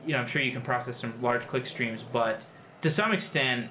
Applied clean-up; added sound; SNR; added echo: none; Traffic noise, roadway noise; 19 dB; reverberation time 0.3 s.